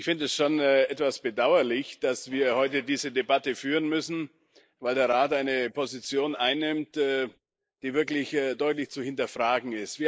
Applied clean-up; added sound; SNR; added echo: neural mask model Resemble Enhance denoiser.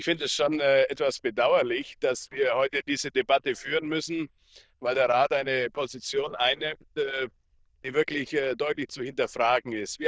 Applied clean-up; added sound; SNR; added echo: neural diffusion model UNIVERSE++.